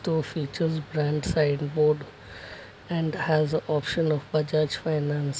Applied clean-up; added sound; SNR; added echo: none; none; none; none.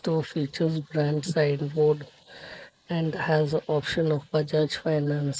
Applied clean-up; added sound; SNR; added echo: neural mask model Resemble Enhance denoiser.